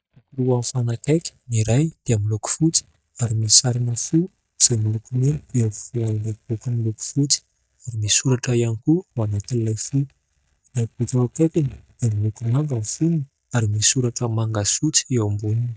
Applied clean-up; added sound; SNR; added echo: neural mask model DeepFilterNet 3.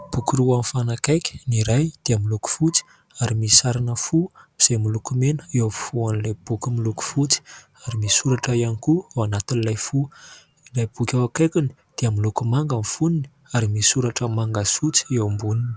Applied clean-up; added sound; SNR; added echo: none; none; none; none.